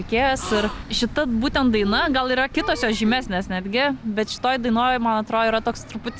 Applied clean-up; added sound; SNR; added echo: none; Wind + Gasp; 14 dB; none.